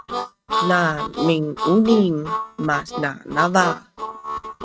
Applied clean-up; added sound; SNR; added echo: neural mask model RNNoise.